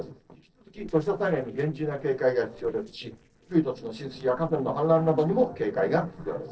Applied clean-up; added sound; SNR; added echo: neural separator model SepFormer DNS4.